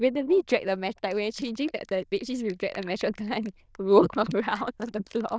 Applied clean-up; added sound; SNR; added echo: neural diffusion model UNIVERSE++.